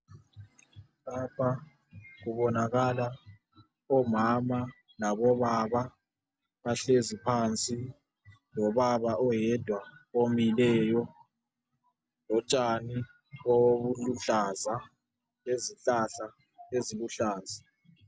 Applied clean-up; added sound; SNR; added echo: none; none; none; none.